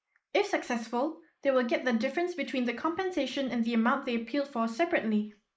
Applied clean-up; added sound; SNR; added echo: neural mask model Resemble Enhance denoiser.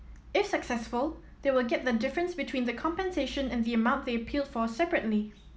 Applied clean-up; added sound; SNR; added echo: none; none; none; none.